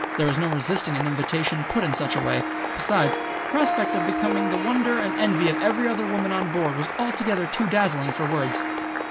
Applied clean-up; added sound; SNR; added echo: none; Applause + Harp; 2 dB; none.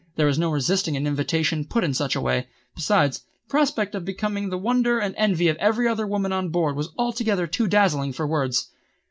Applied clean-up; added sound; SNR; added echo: none; none; none; none.